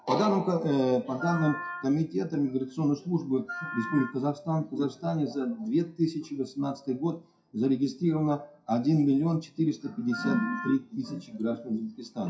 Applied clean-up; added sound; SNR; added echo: classical method WPE with log-MMSE.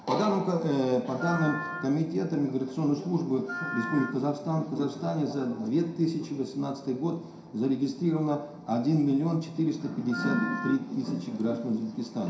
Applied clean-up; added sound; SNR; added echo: none; Wind instrument, woodwind instrument; 10 dB; reverberation time 0.5 s.